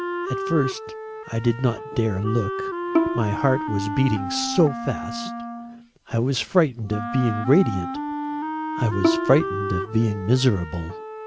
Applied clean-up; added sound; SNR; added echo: none; Wind instrument, woodwind instrument + Bowed string instrument; 5 dB; none.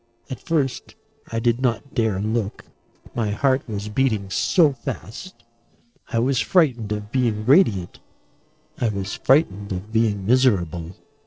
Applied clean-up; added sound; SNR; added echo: neural separator model SepFormer DNS4.